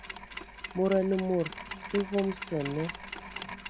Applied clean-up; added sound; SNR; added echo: none; Mechanisms; 10 dB; none.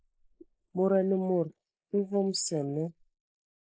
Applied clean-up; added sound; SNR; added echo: neural mask model Resemble Enhance denoiser.